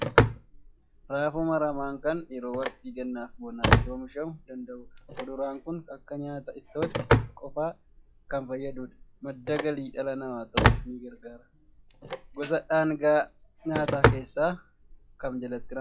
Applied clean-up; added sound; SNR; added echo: classical method log-MMSE.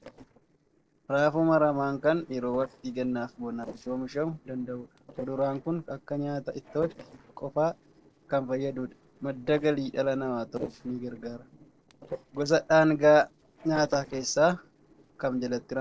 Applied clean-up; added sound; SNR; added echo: neural separator model SepFormer DNS4.